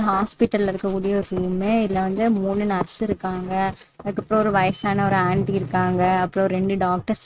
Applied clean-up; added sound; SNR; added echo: neural mask model RNNoise.